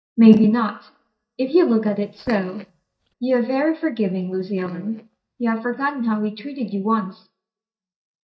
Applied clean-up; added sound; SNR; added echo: neural mask model DeepFilterNet 3.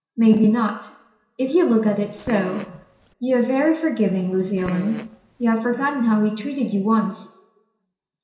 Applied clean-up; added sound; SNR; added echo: none; Fart; 16 dB; reverberation time 0.7 s.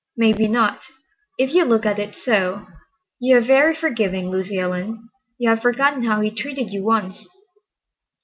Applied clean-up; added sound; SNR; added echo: none; none; none; none.